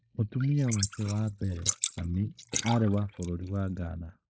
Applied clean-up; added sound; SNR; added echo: neural mask model Resemble Enhance denoiser.